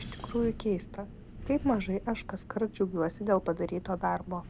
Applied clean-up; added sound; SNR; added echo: none; Wind; 13 dB; none.